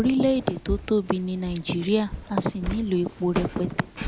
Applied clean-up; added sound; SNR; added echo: none; Walk, footsteps; 9 dB; none.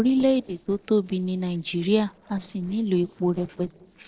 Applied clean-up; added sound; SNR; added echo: neural separator model SepFormer DNS4.